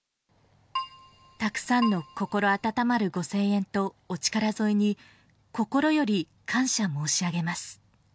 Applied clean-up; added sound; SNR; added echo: none; Keyboard (musical); 10 dB; none.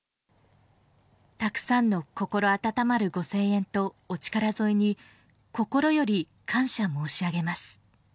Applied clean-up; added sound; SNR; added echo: none; none; none; none.